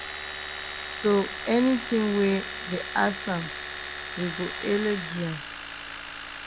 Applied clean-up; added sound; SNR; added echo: none; Domestic sounds, home sounds; 5 dB; none.